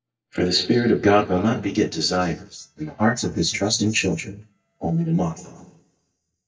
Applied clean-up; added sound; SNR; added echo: neural mask model DeepFilterNet 3.